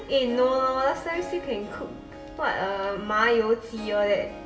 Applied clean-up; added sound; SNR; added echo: none; Harp; 16 dB; reverberation time 0.9 s.